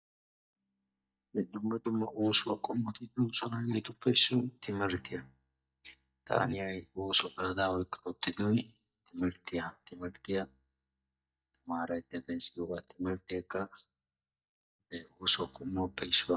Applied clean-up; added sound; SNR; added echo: neural mask model DeepFilterNet 3.